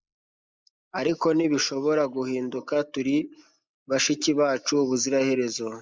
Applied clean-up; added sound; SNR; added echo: neural mask model Resemble Enhance denoiser.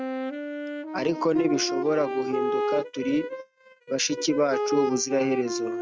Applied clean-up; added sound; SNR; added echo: neural mask model RNNoise.